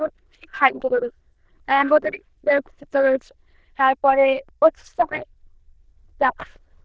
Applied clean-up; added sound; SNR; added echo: neural diffusion model UNIVERSE++.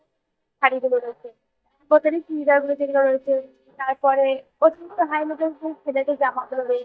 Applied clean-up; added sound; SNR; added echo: neural mask model DeepFilterNet 3.